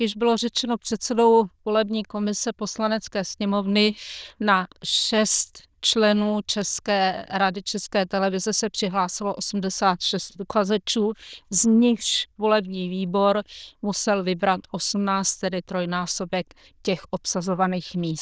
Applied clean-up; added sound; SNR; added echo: neural diffusion model UNIVERSE++.